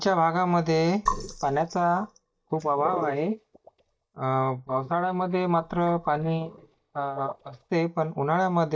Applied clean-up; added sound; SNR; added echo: neural mask model DeepFilterNet 3.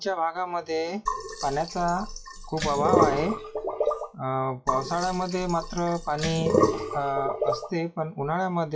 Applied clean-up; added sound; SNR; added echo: classical method WPE with log-MMSE.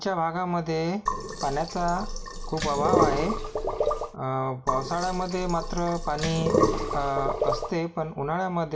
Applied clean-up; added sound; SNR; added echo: none; Sink (filling or washing); -1 dB; reverberation time 0.2 s.